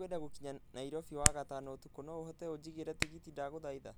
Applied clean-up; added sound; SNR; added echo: none; Hands; -2 dB; none.